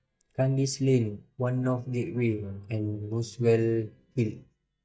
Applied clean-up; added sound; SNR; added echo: neural mask model DeepFilterNet 3.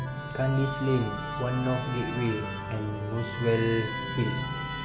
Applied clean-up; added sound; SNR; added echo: none; Musical instrument; 5 dB; none.